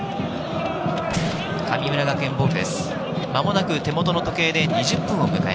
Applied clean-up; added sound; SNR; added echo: none; Gunshot, gunfire; 14 dB; none.